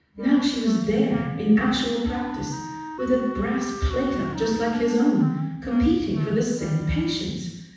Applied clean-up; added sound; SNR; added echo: none; Wind instrument, woodwind instrument; 13 dB; reverberation time 1.1 s.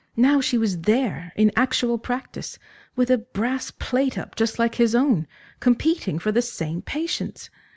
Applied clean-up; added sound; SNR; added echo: none; none; none; none.